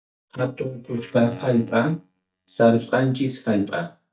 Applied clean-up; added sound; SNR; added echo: neural mask model DeepFilterNet 3.